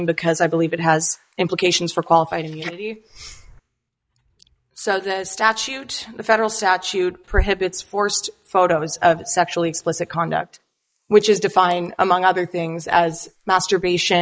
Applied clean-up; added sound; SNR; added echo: neural mask model Resemble Enhance denoiser.